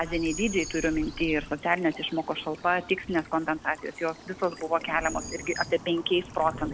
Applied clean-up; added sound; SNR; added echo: none; Stream / Bird vocalization, bird call, bird song; 13 dB; none.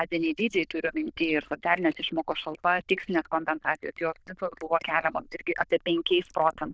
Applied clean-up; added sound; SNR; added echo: neural diffusion model UNIVERSE++.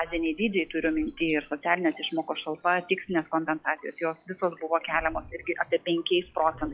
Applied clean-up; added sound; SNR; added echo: classical method log-MMSE.